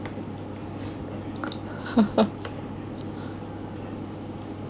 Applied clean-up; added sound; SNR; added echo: none; none; none; none.